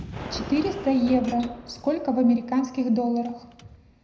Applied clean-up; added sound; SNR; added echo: none; Gunshot, gunfire; 15 dB; reverberation time 0.7 s.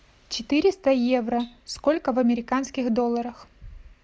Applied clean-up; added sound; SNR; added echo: none; none; none; none.